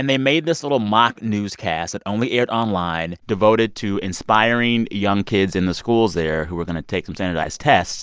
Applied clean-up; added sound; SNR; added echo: none; none; none; none.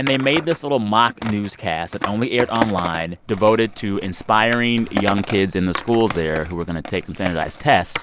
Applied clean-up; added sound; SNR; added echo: none; Skateboard; 11 dB; none.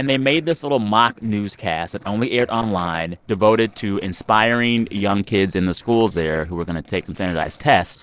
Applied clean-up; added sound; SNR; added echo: neural separator model SepFormer DNS4.